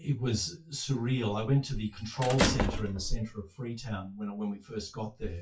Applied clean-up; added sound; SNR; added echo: classical method WPE with log-MMSE.